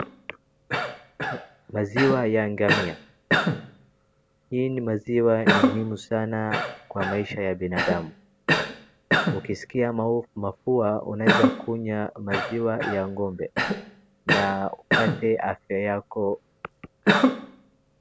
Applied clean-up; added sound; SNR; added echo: none; Cough; 0 dB; none.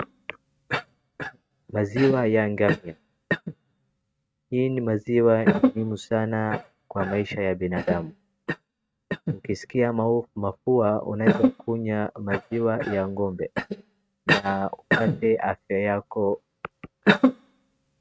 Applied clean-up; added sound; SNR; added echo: neural mask model RNNoise.